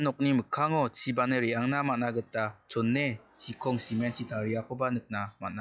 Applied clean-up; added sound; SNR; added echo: classical method log-MMSE.